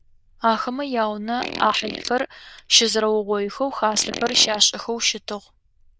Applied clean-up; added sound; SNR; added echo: neural diffusion model UNIVERSE++.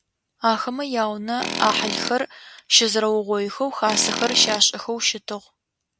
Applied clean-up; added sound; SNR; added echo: none; Tools; 7 dB; none.